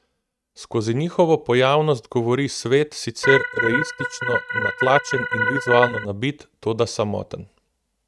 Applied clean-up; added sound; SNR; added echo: neural mask model RNNoise.